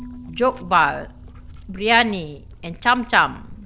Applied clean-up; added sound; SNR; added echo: none; Dog + Marimba, xylophone / Wood; 17 dB; none.